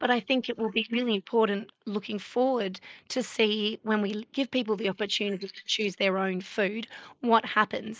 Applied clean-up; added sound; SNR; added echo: neural mask model Resemble Enhance denoiser.